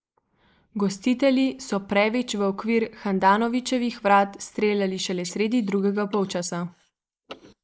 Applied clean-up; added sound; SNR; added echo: neural mask model Resemble Enhance denoiser.